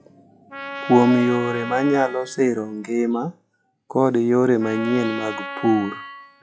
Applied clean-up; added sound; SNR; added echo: classical method log-MMSE.